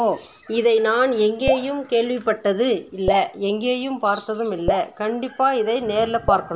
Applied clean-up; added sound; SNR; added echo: none; Drip; 10 dB; none.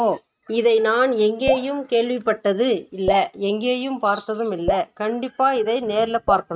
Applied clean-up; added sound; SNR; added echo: neural mask model RNNoise.